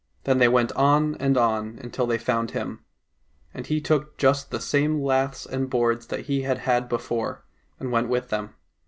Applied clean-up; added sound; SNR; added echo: none; none; none; none.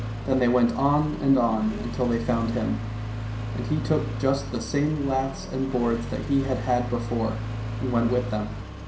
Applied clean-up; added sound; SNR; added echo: none; Accelerating, revving, vroom; 6 dB; reverberation time 0.5 s.